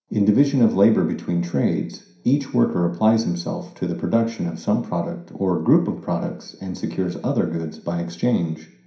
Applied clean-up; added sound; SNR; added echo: none; none; none; reverberation time 0.5 s.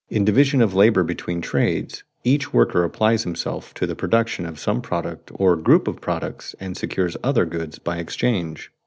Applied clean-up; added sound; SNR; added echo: none; none; none; none.